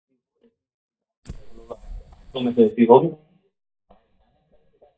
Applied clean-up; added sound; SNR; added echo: neural mask model DeepFilterNet 3.